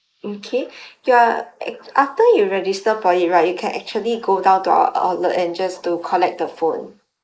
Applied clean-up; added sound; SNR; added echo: neural mask model Resemble Enhance denoiser.